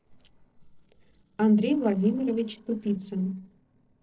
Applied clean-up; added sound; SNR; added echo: neural separator model SepFormer DNS4.